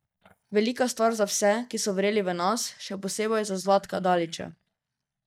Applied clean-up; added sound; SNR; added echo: neural mask model DeepFilterNet 3.